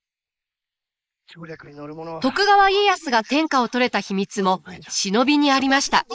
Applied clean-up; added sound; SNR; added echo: neural mask model Resemble Enhance denoiser.